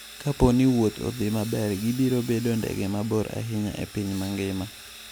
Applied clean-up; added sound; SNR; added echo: none; Sawing; 17 dB; none.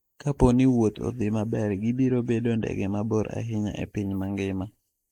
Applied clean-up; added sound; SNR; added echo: neural mask model Resemble Enhance denoiser.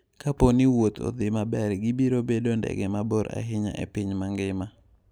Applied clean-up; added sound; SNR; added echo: none; none; none; none.